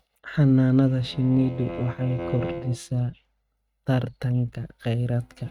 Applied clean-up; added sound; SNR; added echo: neural mask model RNNoise.